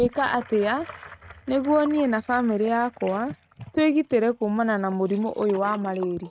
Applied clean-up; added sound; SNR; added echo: neural mask model RNNoise.